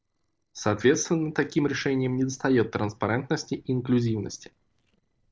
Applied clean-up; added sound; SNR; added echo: neural separator model SepFormer DNS4.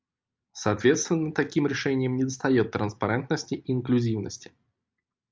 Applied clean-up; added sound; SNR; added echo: none; none; none; none.